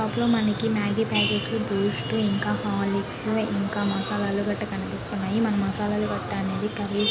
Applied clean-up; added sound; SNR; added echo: none; none; none; none.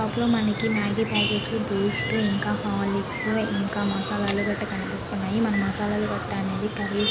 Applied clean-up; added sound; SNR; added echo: none; Bird + Tools; 11 dB; none.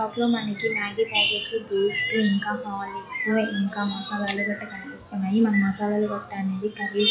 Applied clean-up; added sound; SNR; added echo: classical method log-MMSE.